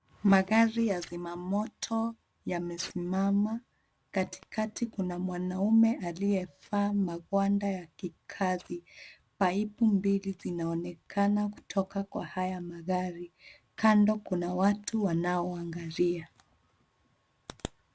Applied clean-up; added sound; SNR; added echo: none; none; none; none.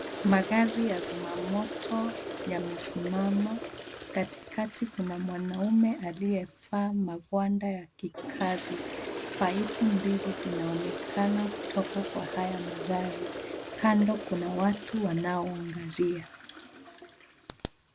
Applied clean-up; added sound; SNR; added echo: none; Toilet flush; 8 dB; none.